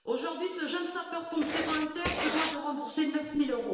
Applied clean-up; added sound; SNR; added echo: none; Writing; 2 dB; reverberation time 1.5 s.